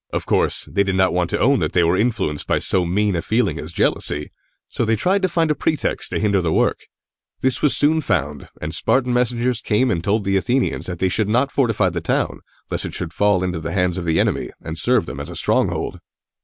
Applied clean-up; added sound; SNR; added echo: none; none; none; none.